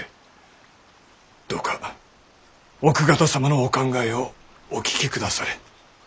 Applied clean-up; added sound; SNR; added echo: none; none; none; none.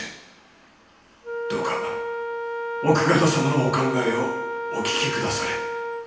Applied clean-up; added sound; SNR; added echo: none; Wind instrument, woodwind instrument; 4 dB; reverberation time 0.9 s.